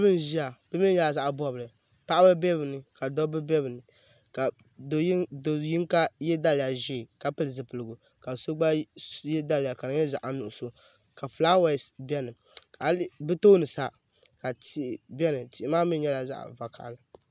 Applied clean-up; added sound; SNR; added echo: none; none; none; none.